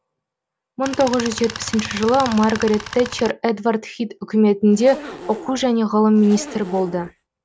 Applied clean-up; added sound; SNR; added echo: none; Zipper (clothing) + Tools; 13 dB; none.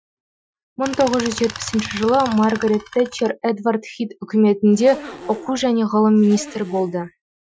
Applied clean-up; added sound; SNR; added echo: classical method Wiener filter.